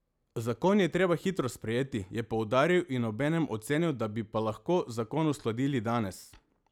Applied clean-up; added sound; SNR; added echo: none; none; none; none.